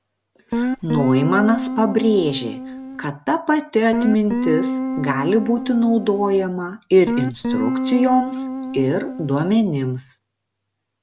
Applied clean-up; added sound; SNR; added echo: none; Guitar; 4 dB; none.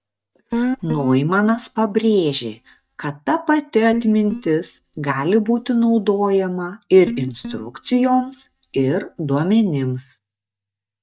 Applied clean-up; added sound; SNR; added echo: neural mask model DeepFilterNet 3.